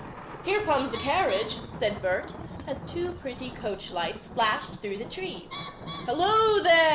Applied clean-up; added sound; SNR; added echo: none; Bird + Thunder; 12 dB; none.